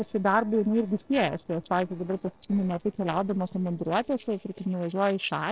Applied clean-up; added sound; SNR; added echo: neural separator model SepFormer DNS4.